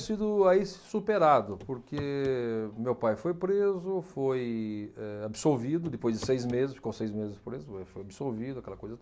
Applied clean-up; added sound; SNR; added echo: none; Walk, footsteps / Run / Wood; 17 dB; none.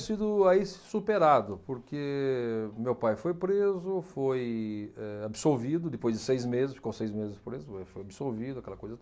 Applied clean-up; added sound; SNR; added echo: none; none; none; none.